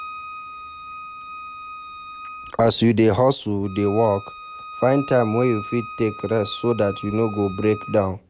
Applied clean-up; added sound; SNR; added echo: none; Bowed string instrument; 15 dB; none.